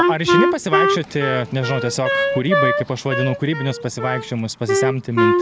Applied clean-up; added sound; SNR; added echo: none; Wind instrument, woodwind instrument; -2 dB; none.